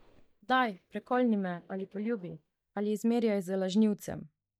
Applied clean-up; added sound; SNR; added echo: neural mask model DeepFilterNet 3.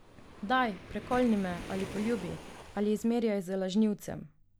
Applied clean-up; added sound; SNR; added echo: none; Waves, surf; 15 dB; none.